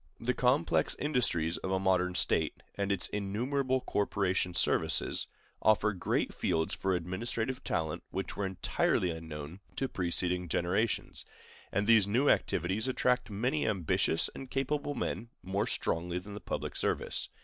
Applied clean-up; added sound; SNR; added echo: none; none; none; none.